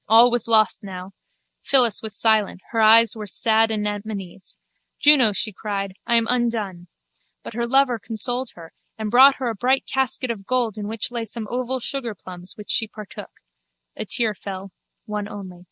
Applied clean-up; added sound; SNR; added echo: none; none; none; none.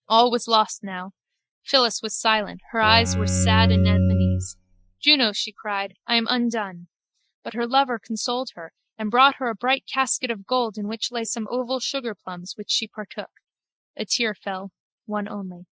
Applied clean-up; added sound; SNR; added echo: classical method Wiener filter.